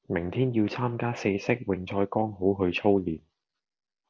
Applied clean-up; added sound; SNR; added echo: none; none; none; none.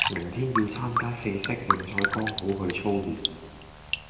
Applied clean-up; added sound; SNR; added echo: none; Raindrop; 0 dB; reverberation time 1.6 s.